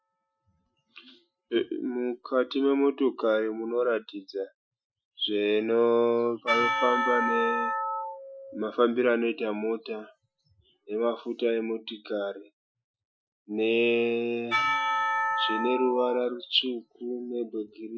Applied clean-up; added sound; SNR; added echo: classical method Wiener filter.